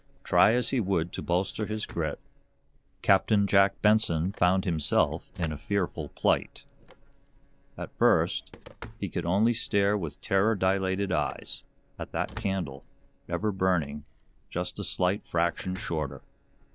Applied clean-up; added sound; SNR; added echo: neural separator model SepFormer DNS4.